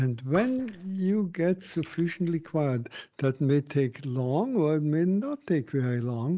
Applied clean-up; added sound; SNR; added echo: neural mask model Resemble Enhance denoiser.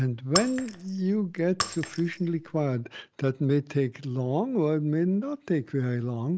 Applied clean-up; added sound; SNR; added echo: none; Shatter; 8 dB; none.